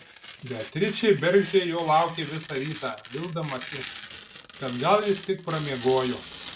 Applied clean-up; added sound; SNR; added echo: none; Tearing; 15 dB; none.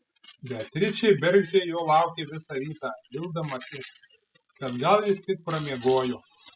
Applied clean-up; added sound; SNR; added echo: classical method spectral subtraction.